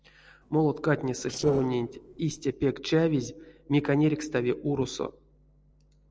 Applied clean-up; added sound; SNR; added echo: neural separator model SepFormer DNS4.